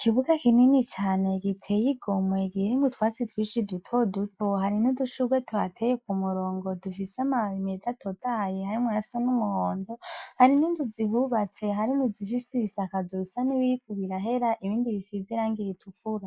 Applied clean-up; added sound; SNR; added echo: neural mask model Resemble Enhance denoiser.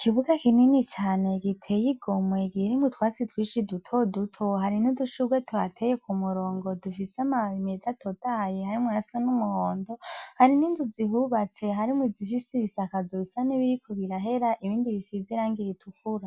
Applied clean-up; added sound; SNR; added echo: none; none; none; none.